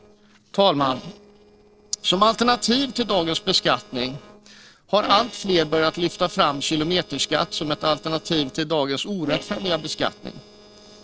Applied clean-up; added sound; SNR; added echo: neural separator model SepFormer DNS4.